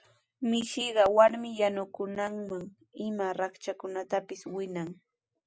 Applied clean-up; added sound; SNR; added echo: none; none; none; none.